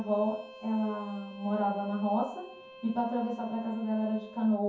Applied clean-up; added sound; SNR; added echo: none; Bowed string instrument; 19 dB; reverberation time 0.6 s.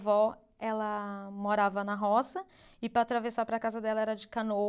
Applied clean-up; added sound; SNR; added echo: none; none; none; none.